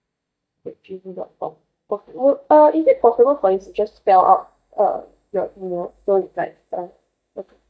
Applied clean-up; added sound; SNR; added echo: neural mask model DeepFilterNet 3.